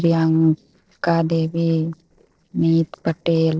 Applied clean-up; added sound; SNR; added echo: neural separator model SepFormer DNS4.